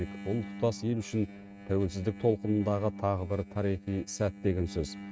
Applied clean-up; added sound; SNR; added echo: neural mask model RNNoise.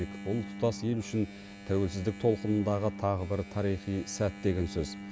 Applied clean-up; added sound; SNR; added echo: none; Engine; 13 dB; none.